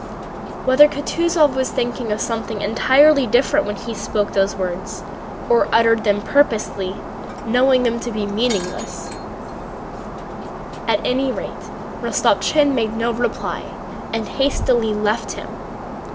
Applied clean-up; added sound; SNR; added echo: none; Shatter; 10 dB; none.